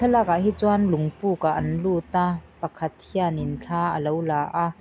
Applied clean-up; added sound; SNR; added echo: none; Bowed string instrument; 18 dB; none.